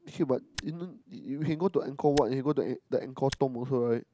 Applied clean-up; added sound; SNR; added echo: none; Tick; 14 dB; none.